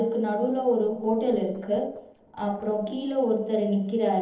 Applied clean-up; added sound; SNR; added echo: neural separator model SepFormer DNS4.